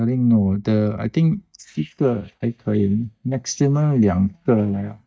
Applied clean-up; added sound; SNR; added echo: neural mask model DeepFilterNet 3.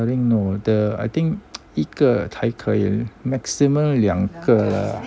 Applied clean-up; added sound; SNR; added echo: none; none; none; none.